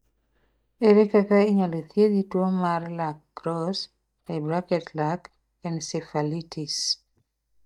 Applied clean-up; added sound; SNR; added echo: neural mask model DeepFilterNet 3.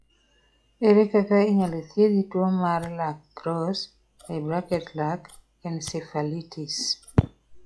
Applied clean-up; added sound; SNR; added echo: classical method log-MMSE.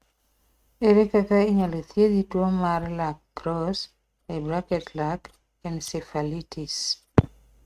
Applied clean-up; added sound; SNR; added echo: neural mask model RNNoise.